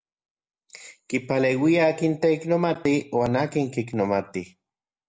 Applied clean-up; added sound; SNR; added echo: none; none; none; none.